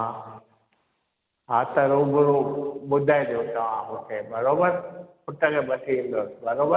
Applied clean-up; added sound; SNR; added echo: none; none; none; none.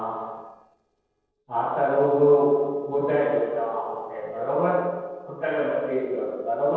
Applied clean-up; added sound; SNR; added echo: neural separator model SepFormer DNS4.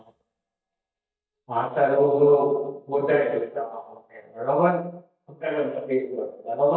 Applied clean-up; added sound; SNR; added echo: neural mask model DeepFilterNet 3.